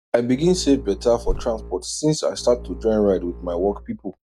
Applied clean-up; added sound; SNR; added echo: none; Bowed string instrument + Bird; 11 dB; none.